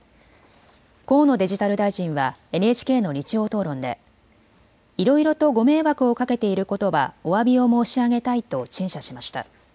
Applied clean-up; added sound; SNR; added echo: none; none; none; none.